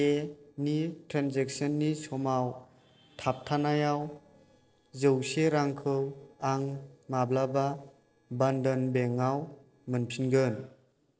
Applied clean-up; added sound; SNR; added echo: neural separator model SepFormer DNS4.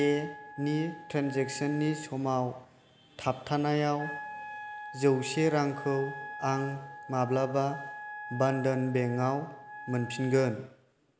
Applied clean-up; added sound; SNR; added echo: none; Wind instrument, woodwind instrument; 13 dB; none.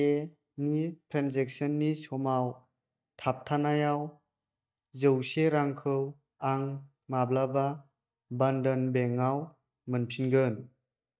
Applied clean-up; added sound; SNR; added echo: neural mask model DeepFilterNet 3.